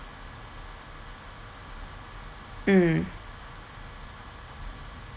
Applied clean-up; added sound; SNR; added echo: none; none; none; none.